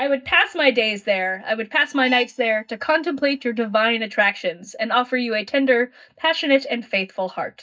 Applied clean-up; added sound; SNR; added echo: neural mask model DeepFilterNet 3.